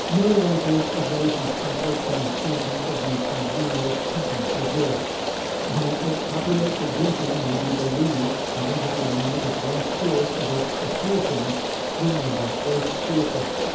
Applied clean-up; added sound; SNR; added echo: none; Rain; 1 dB; reverberation time 0.8 s.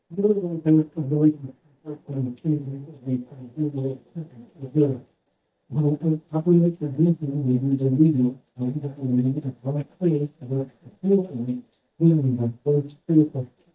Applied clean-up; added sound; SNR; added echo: neural mask model DeepFilterNet 3.